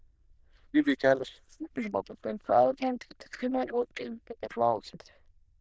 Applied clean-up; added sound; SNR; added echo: neural diffusion model UNIVERSE++.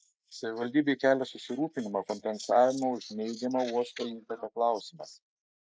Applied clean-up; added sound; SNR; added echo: neural mask model Resemble Enhance denoiser.